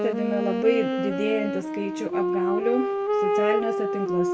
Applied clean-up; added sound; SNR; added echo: none; Wind instrument, woodwind instrument; -2 dB; reverberation time 0.2 s.